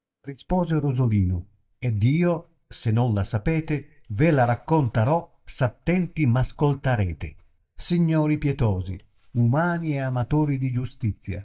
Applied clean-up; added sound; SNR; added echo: neural mask model DeepFilterNet 3.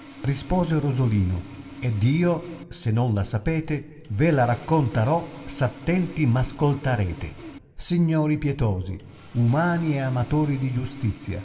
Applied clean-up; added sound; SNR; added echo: none; Sawing; 18 dB; reverberation time 1.3 s.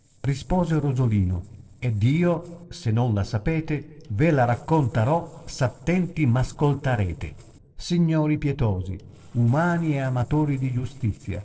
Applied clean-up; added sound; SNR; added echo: neural separator model SepFormer DNS4.